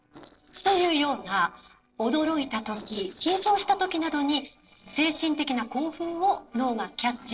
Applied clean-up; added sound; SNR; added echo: neural separator model SepFormer DNS4.